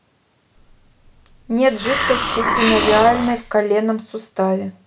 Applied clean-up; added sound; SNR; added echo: none; Hiss; 3 dB; none.